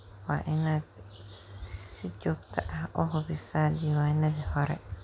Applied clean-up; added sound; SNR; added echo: none; none; none; none.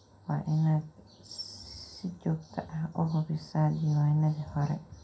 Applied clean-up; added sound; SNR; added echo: none; none; none; reverberation time 0.2 s.